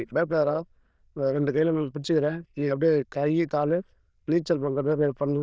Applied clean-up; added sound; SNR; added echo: neural diffusion model UNIVERSE++.